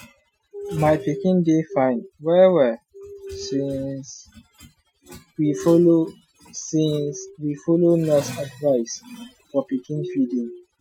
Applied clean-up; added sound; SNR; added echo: classical method Wiener filter.